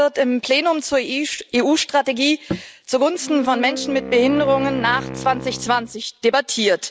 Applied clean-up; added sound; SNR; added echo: none; Wind instrument, woodwind instrument; 11 dB; none.